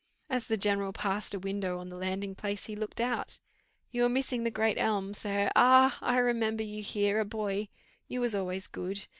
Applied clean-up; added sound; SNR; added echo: none; none; none; none.